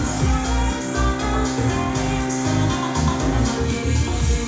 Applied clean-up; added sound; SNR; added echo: none; Bowed string instrument; 5 dB; reverberation time 0.7 s.